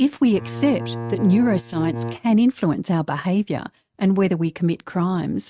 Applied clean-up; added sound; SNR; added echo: neural mask model RNNoise.